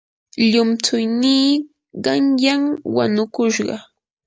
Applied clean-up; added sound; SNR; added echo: none; none; none; none.